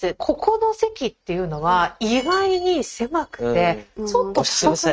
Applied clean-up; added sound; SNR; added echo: neural mask model RNNoise.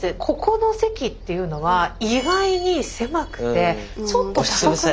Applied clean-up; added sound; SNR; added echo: none; Gull, seagull; 16 dB; none.